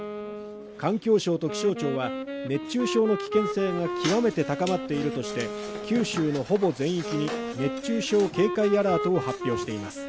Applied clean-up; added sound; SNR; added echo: none; Wind instrument, woodwind instrument; 7 dB; none.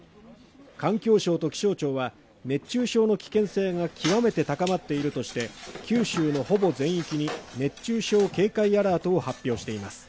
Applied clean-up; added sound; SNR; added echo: none; none; none; none.